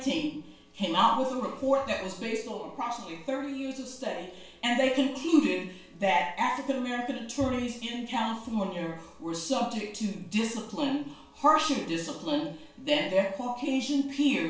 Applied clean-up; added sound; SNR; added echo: none; none; none; reverberation time 0.4 s.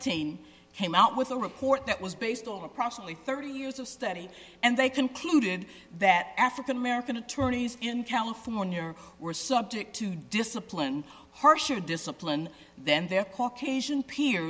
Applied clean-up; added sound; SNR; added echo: none; none; none; none.